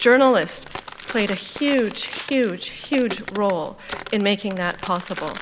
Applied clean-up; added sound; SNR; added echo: none; Walk, footsteps; 13 dB; none.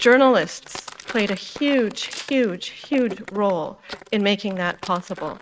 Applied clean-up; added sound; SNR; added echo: neural mask model RNNoise.